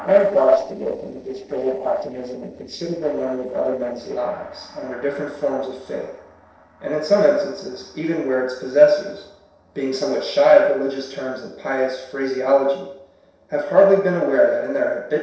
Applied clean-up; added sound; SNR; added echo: neural separator model SepFormer DNS4.